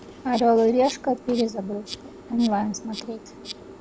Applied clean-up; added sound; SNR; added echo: none; Insect; 16 dB; none.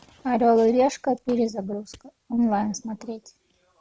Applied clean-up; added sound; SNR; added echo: none; none; none; none.